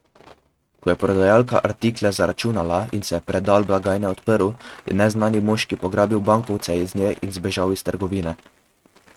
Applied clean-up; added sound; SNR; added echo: neural mask model RNNoise.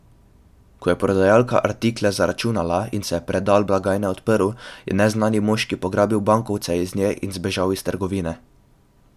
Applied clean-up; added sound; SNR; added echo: none; none; none; none.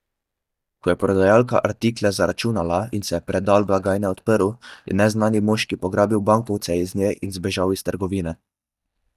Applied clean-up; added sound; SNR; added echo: neural mask model DeepFilterNet 3.